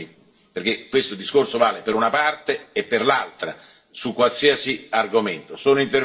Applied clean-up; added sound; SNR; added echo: none; none; none; reverberation time 0.5 s.